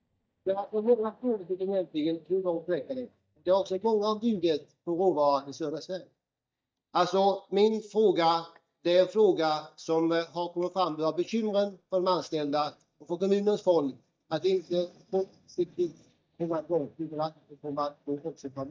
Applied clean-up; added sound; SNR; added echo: neural mask model DeepFilterNet 3.